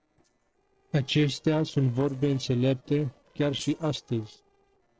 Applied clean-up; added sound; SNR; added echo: neural separator model SepFormer DNS4.